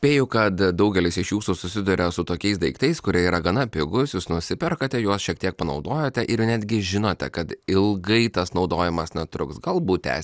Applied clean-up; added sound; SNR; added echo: none; none; none; none.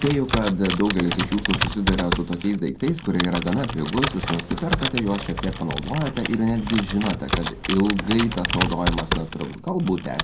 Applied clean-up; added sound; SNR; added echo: none; Computer keyboard; 4 dB; reverberation time 0.2 s.